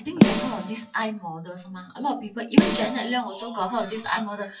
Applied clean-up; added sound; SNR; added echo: classical method WPE with log-MMSE.